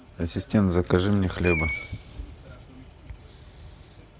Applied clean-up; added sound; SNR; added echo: none; Screech + Keys jangling; 11 dB; none.